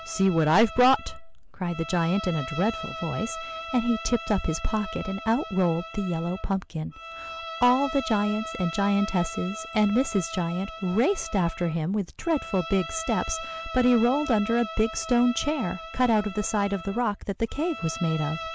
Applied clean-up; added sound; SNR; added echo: none; Bowed string instrument; 12 dB; none.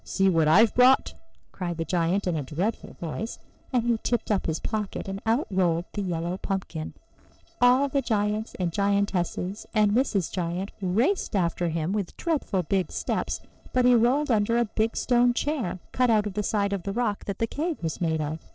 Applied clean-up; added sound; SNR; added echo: neural separator model SepFormer DNS4.